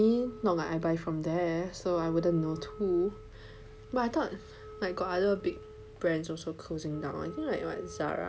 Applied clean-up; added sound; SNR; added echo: none; Wind instrument, woodwind instrument; 17 dB; none.